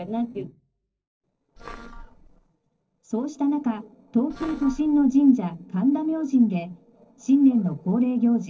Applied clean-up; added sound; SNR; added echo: neural separator model SepFormer DNS4.